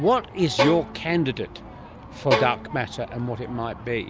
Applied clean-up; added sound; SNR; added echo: none; Bowed string instrument; 5 dB; none.